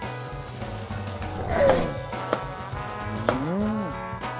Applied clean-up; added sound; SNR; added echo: none; Growling; 2 dB; none.